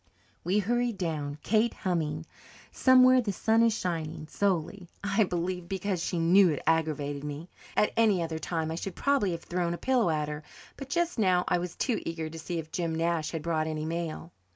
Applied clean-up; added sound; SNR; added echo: none; none; none; none.